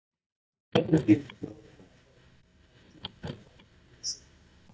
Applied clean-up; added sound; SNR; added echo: neural mask model DeepFilterNet 3.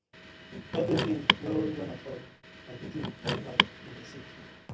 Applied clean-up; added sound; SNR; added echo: none; Car; -2 dB; reverberation time 0.3 s.